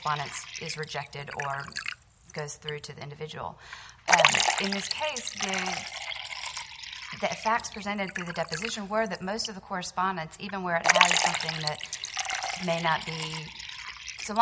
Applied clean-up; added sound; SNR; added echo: none; Liquid; -1 dB; none.